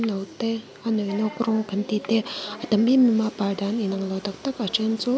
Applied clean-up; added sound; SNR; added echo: none; none; none; none.